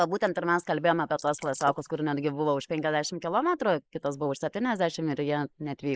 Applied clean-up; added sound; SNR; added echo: neural mask model Resemble Enhance denoiser.